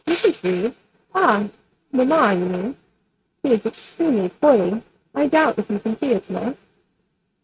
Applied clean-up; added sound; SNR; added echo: neural mask model RNNoise.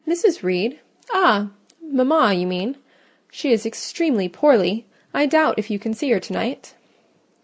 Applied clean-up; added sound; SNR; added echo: none; none; none; none.